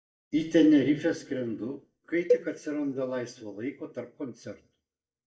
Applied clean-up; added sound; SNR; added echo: neural mask model DeepFilterNet 3.